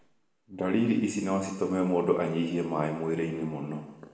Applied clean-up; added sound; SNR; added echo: none; none; none; reverberation time 1.2 s.